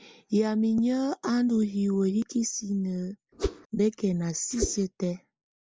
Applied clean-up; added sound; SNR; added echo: neural mask model Resemble Enhance denoiser.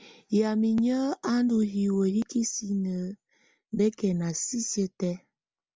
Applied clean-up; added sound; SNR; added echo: none; none; none; none.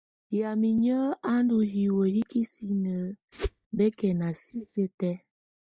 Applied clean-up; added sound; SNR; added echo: neural mask model DeepFilterNet 3.